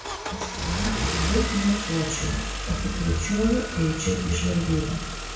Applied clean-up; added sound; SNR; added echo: none; Engine starting / Car; 4 dB; reverberation time 0.6 s.